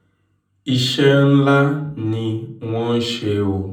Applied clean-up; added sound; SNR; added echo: none; none; none; reverberation time 0.6 s.